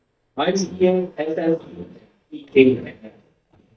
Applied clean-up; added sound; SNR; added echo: neural mask model DeepFilterNet 3.